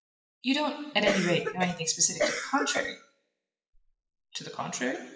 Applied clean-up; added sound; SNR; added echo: classical method WPE with log-MMSE.